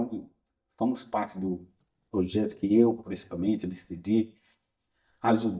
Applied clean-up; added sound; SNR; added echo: neural mask model DeepFilterNet 3.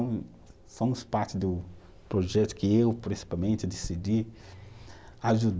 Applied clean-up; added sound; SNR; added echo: none; none; none; none.